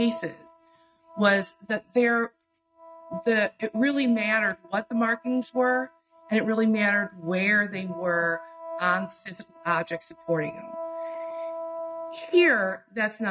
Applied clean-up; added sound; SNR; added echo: neural mask model RNNoise.